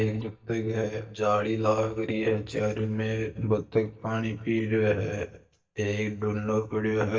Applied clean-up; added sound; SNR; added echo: neural mask model DeepFilterNet 3.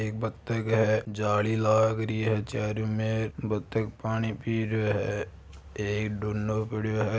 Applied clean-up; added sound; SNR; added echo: none; none; none; none.